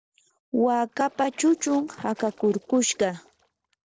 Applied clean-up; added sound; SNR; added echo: neural separator model SepFormer DNS4.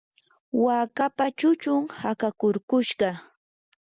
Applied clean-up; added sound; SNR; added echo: none; none; none; none.